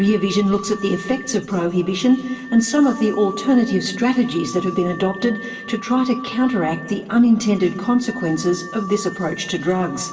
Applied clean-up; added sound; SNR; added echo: none; Alarm / Car; 15 dB; reverberation time 2.0 s.